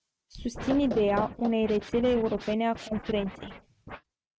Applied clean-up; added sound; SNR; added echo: neural mask model RNNoise.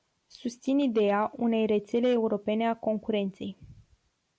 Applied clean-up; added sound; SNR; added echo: none; none; none; none.